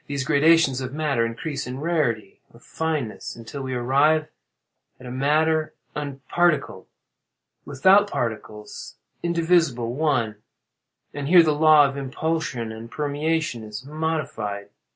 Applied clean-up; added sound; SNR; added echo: none; none; none; none.